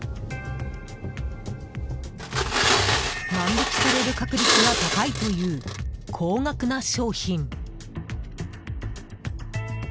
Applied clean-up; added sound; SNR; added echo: none; Glass; -4 dB; none.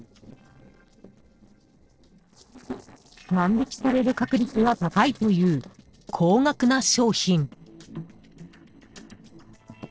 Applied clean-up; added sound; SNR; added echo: neural separator model SepFormer DNS4.